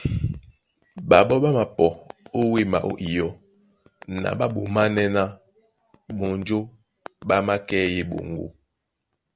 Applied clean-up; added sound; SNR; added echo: none; none; none; none.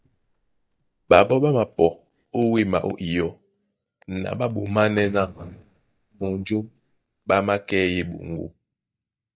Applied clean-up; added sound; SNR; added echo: neural mask model DeepFilterNet 3.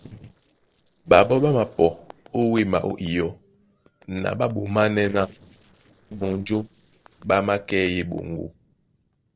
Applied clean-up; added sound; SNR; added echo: neural separator model SepFormer DNS4.